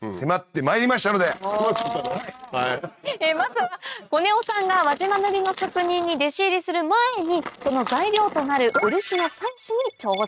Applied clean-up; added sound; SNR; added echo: neural mask model RNNoise.